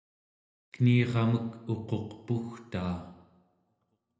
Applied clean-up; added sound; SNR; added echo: none; none; none; reverberation time 0.8 s.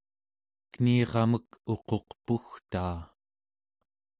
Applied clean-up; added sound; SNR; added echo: none; none; none; none.